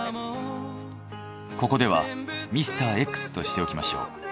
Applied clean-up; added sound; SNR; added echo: none; none; none; none.